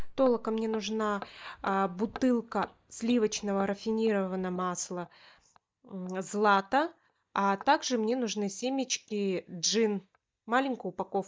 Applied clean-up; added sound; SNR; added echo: neural mask model DeepFilterNet 3.